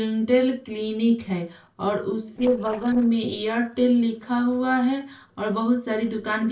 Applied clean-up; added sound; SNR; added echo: neural separator model SepFormer DNS4.